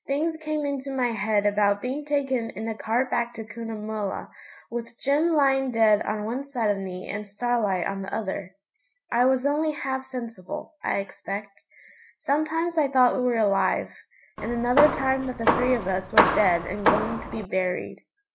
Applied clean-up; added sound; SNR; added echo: none; Hammer; 0 dB; none.